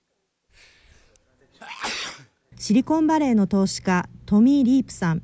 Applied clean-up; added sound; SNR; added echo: none; Sneeze; 15 dB; none.